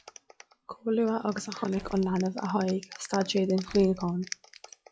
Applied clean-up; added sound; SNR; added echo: classical method log-MMSE.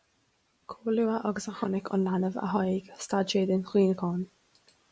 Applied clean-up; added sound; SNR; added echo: none; none; none; none.